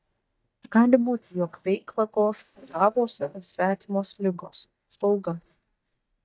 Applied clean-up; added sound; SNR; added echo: neural mask model DeepFilterNet 3.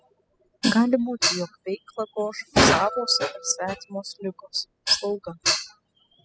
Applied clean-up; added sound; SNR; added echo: classical method spectral subtraction.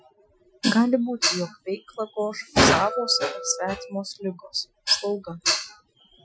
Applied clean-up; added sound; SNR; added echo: classical method Wiener filter.